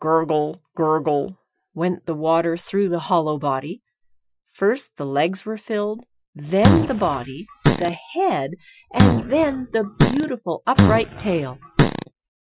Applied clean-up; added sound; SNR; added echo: classical method Wiener filter.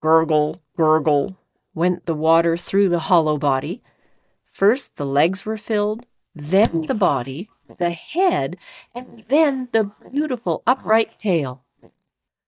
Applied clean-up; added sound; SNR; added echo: neural mask model DeepFilterNet 3.